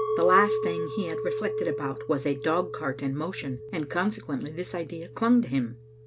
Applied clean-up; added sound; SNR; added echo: none; Chink, clink; 5 dB; none.